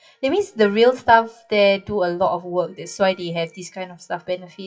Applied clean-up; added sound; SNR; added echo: classical method WPE with log-MMSE.